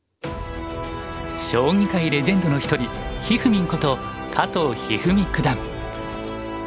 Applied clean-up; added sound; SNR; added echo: none; none; none; none.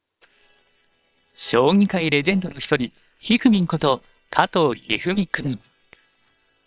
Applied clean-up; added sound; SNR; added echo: neural separator model SepFormer WHAM!.